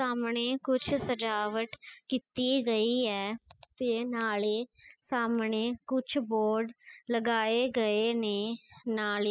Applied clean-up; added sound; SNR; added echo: classical method spectral subtraction.